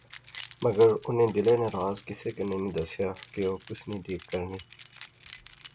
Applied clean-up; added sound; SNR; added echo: none; Keys jangling; 16 dB; none.